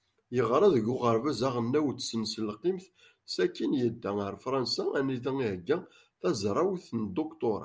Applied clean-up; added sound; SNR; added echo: none; none; none; none.